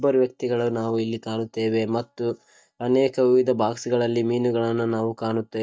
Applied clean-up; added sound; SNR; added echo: neural mask model DeepFilterNet 3.